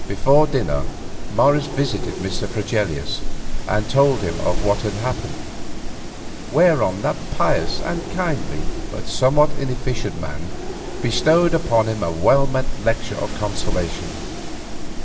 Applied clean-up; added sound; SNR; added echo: none; Wind; 1 dB; reverberation time 2.9 s.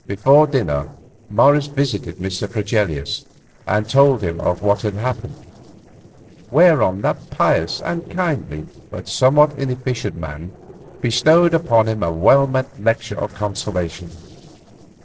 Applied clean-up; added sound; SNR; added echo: neural separator model SepFormer DNS4.